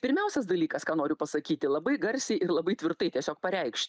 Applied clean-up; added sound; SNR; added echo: none; none; none; none.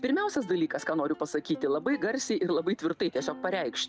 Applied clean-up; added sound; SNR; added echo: none; Plucked string instrument; 19 dB; none.